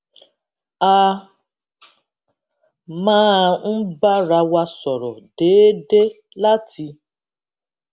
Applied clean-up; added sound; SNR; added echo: none; none; none; none.